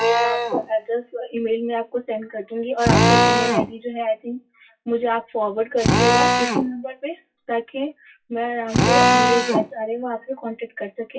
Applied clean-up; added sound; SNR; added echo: classical method WPE with log-MMSE.